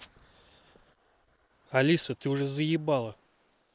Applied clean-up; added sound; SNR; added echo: neural mask model Resemble Enhance denoiser.